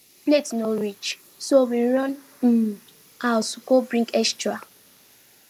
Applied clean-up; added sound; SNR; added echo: neural mask model Resemble Enhance denoiser.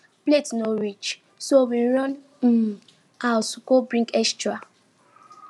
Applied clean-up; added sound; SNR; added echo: none; none; none; none.